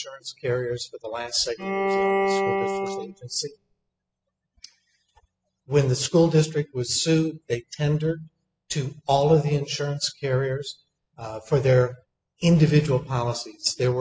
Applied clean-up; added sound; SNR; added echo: classical method spectral subtraction.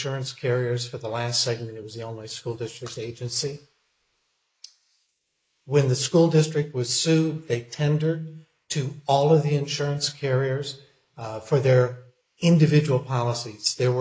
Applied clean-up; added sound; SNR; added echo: neural mask model Resemble Enhance denoiser.